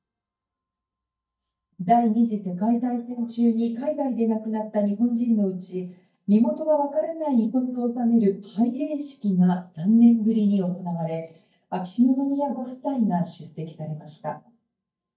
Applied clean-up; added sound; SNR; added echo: neural mask model DeepFilterNet 3.